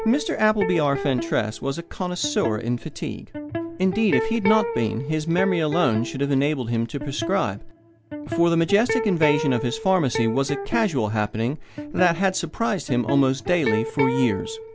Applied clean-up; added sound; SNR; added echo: none; Electric guitar; 7 dB; none.